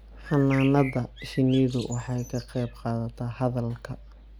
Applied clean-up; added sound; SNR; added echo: none; Bird; 16 dB; none.